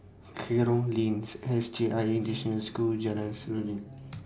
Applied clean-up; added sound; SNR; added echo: none; none; none; none.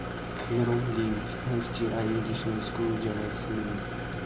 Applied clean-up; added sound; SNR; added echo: none; Idling; 4 dB; none.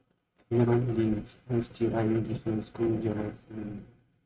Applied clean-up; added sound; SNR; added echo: neural mask model RNNoise.